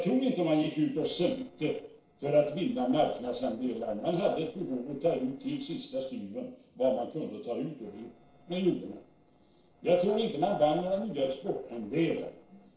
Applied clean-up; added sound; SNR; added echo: neural separator model SepFormer DNS4.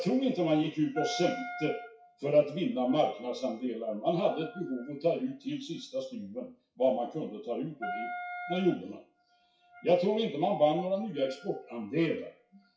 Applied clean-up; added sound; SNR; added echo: classical method WPE with log-MMSE.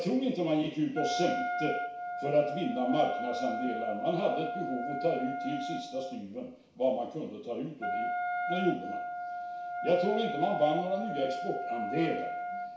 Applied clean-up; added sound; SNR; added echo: none; Wind instrument, woodwind instrument; 4 dB; reverberation time 0.6 s.